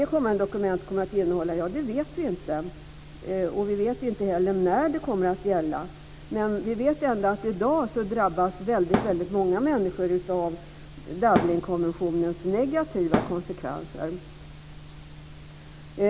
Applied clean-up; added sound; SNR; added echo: none; Thump, thud; 1 dB; none.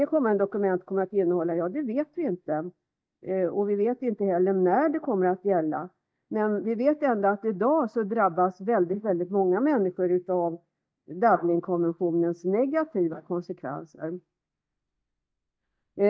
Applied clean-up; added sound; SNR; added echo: neural mask model DeepFilterNet 3.